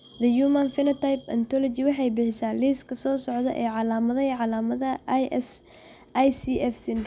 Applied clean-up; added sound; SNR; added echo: none; none; none; none.